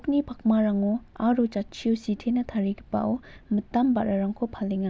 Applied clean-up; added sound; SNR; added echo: none; none; none; none.